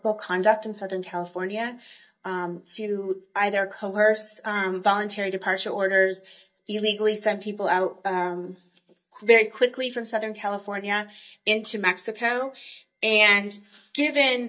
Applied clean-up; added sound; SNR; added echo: neural mask model DeepFilterNet 3.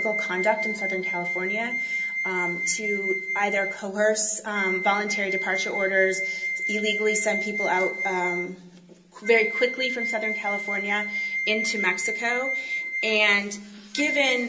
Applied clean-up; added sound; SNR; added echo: none; Wind instrument, woodwind instrument; 2 dB; reverberation time 0.2 s.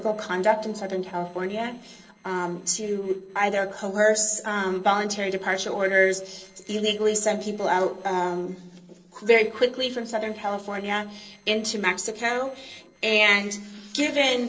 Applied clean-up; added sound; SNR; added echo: neural separator model SepFormer DNS4.